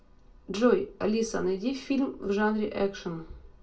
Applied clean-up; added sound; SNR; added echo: none; none; none; reverberation time 0.2 s.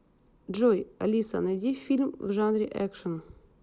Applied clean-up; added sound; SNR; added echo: none; none; none; none.